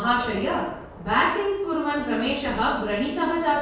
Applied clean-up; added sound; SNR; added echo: none; Thunder / Rain; 17 dB; reverberation time 0.6 s.